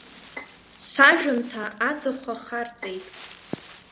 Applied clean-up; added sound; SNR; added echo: none; Wind + Bowed string instrument; 19 dB; none.